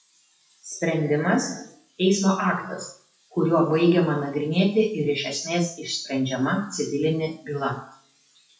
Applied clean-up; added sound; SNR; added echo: classical method WPE with log-MMSE.